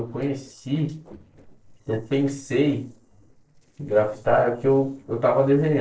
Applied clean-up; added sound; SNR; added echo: neural separator model SepFormer DNS4.